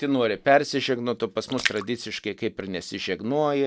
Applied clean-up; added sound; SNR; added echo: none; Splash, splatter; 11 dB; none.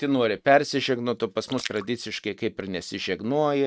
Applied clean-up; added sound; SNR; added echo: neural mask model RNNoise.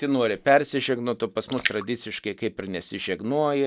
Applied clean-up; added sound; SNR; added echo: neural mask model Resemble Enhance denoiser.